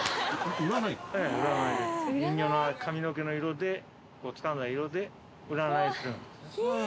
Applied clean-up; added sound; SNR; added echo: none; none; none; none.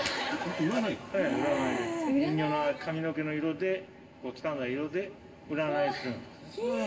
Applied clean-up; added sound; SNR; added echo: none; none; none; reverberation time 1.7 s.